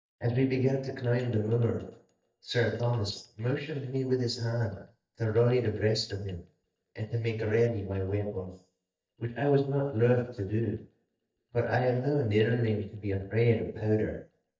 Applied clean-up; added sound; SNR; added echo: neural mask model DeepFilterNet 3.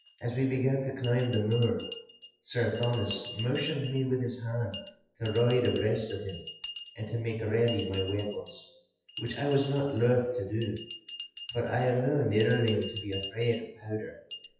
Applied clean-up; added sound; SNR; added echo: classical method WPE with log-MMSE.